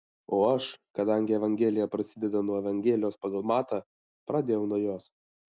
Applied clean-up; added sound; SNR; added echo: none; none; none; none.